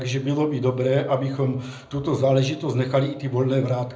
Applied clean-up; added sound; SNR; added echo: none; none; none; reverberation time 0.4 s.